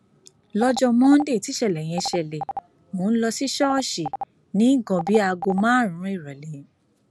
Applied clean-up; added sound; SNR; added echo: none; Telephone; 12 dB; none.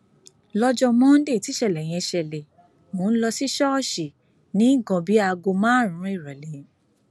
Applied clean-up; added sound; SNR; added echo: none; none; none; none.